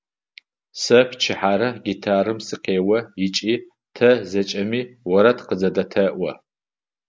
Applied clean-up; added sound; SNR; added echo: none; none; none; none.